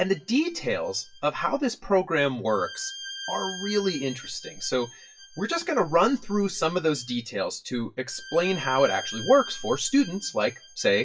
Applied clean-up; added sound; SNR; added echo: classical method WPE with log-MMSE.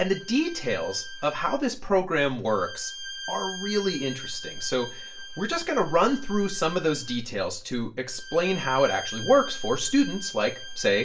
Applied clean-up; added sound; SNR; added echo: none; Bowed string instrument; 14 dB; reverberation time 0.3 s.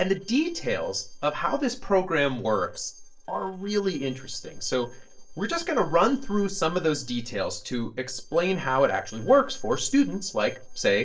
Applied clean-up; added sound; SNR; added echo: neural separator model SepFormer DNS4.